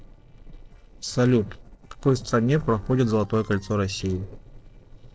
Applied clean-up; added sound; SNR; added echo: neural separator model SepFormer DNS4.